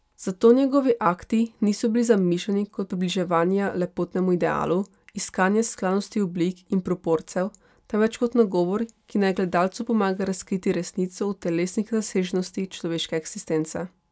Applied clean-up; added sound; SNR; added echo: none; none; none; none.